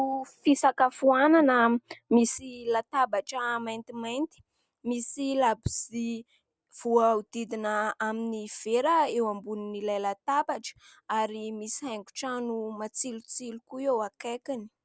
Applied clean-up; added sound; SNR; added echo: none; none; none; none.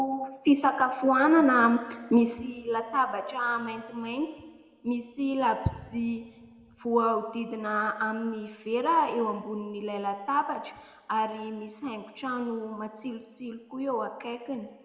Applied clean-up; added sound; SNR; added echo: none; none; none; reverberation time 1.8 s.